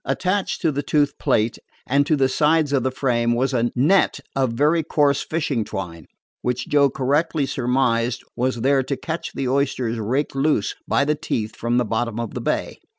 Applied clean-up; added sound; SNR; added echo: none; none; none; none.